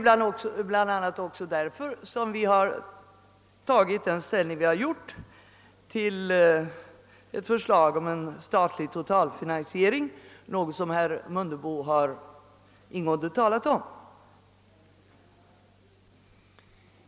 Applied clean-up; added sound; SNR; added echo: none; none; none; none.